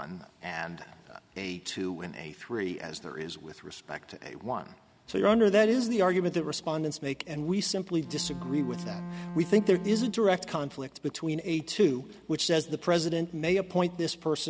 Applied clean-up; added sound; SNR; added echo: none; Bowed string instrument; 10 dB; none.